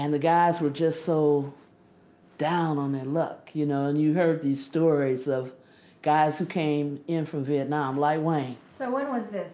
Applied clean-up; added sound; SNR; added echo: none; none; none; none.